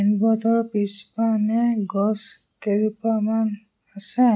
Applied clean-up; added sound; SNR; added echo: none; none; none; none.